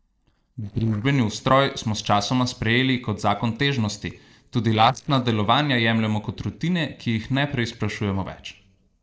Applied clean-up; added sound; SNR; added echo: neural separator model SepFormer DNS4.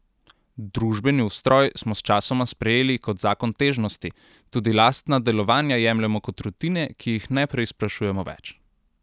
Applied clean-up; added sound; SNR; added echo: none; none; none; none.